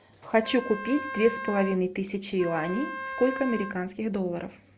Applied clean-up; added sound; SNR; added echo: none; Wind instrument, woodwind instrument; 11 dB; none.